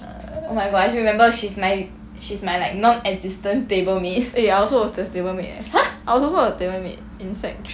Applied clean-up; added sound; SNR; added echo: none; none; none; none.